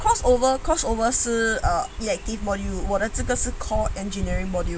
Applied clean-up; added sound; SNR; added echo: none; none; none; none.